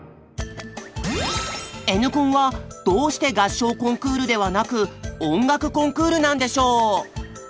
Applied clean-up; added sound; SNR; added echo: none; none; none; none.